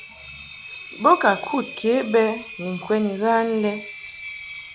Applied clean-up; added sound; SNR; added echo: none; Engine; 15 dB; none.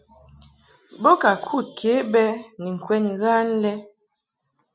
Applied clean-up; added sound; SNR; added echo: none; none; none; none.